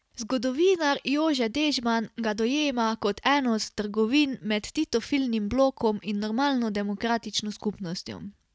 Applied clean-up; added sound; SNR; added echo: none; none; none; none.